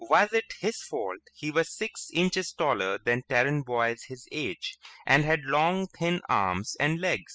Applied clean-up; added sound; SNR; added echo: classical method spectral subtraction.